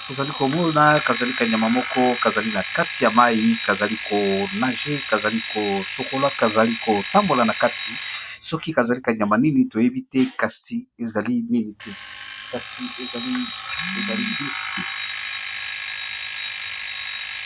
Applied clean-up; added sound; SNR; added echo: none; Alarm; 8 dB; none.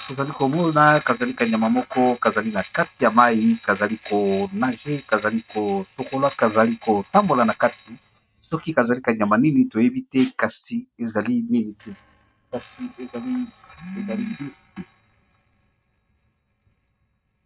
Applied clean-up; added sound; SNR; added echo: neural mask model RNNoise.